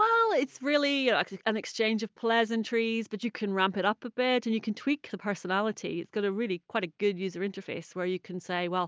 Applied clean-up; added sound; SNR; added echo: none; none; none; none.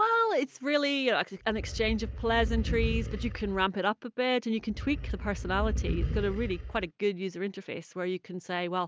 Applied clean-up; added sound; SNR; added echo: none; Animal; 3 dB; none.